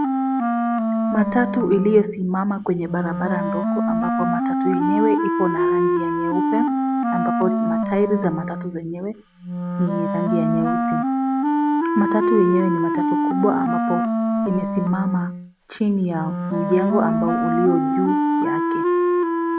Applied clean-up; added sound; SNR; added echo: none; Wind instrument, woodwind instrument; -2 dB; none.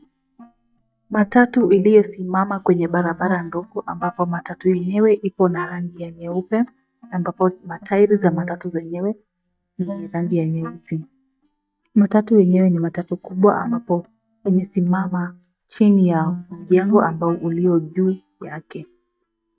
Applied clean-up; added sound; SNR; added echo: neural mask model DeepFilterNet 3.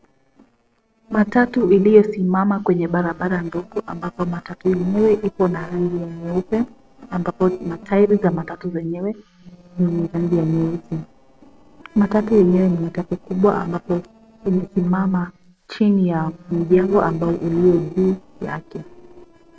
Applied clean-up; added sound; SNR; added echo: neural separator model SepFormer DNS4.